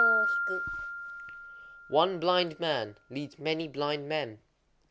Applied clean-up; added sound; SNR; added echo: none; Piano; 2 dB; none.